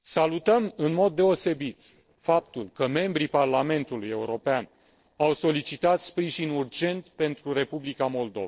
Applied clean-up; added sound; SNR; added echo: neural separator model SepFormer DNS4.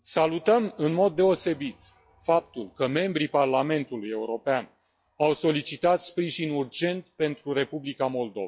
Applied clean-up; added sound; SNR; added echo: classical method log-MMSE.